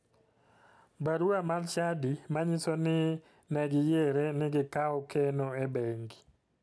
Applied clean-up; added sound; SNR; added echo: none; none; none; none.